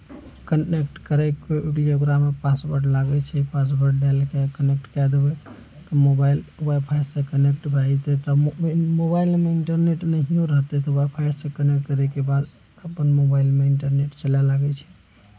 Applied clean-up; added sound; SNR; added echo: none; none; none; none.